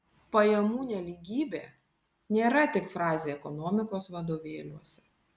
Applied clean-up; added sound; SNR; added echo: none; none; none; none.